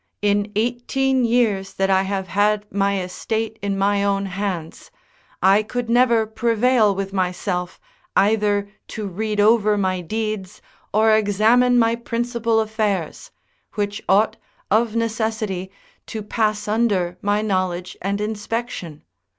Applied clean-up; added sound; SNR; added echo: none; none; none; none.